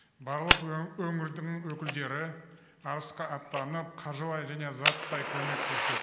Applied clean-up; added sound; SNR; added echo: none; Fire; -1 dB; none.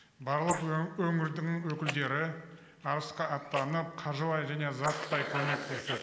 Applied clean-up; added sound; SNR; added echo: neural mask model Resemble Enhance denoiser.